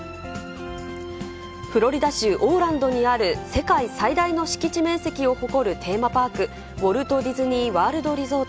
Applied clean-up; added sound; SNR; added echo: none; none; none; none.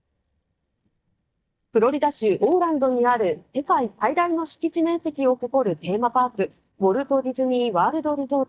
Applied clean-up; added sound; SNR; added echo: neural mask model DeepFilterNet 3.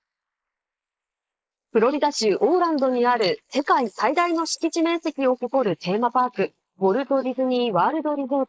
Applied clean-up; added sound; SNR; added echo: neural mask model Resemble Enhance denoiser.